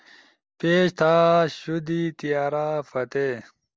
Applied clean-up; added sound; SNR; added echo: none; none; none; none.